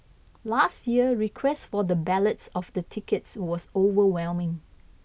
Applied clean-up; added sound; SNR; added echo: none; none; none; none.